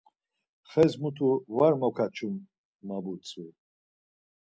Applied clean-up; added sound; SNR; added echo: none; none; none; none.